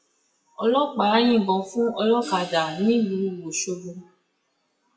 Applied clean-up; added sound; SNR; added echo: classical method WPE with log-MMSE.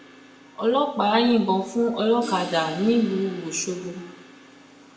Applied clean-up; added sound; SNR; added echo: none; Crash cymbal; 18 dB; reverberation time 0.7 s.